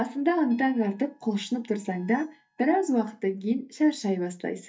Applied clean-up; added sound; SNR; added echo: neural mask model DeepFilterNet 3.